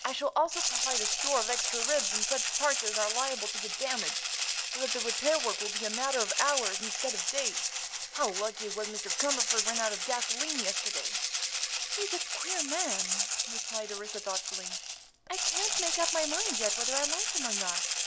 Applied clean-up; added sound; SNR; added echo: none; Rattle (instrument); -3 dB; none.